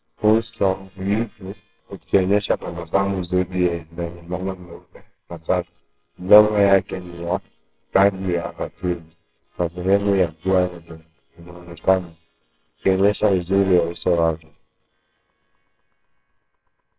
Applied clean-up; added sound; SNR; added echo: neural separator model SepFormer WHAMR!.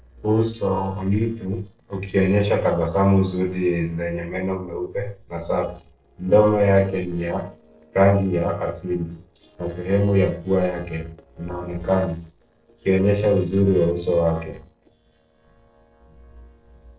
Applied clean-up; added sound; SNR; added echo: neural separator model SepFormer DNS4.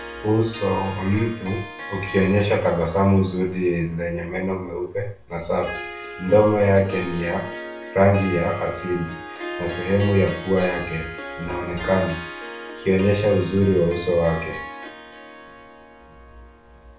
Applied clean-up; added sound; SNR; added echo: none; Harp; 13 dB; reverberation time 0.4 s.